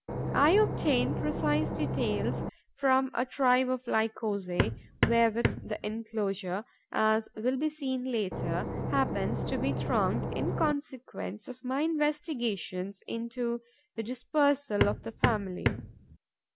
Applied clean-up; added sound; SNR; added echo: none; Hammer + Engine / Boat, Water vehicle; 1 dB; none.